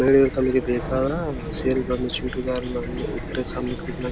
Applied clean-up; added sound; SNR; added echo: none; Chirp, tweet / Fowl; 8 dB; none.